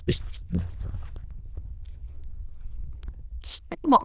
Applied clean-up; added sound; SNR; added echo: neural diffusion model UNIVERSE++.